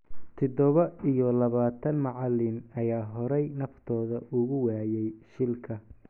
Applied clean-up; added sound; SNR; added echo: none; none; none; none.